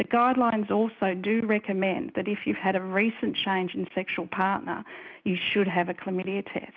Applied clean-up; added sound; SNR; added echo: none; none; none; none.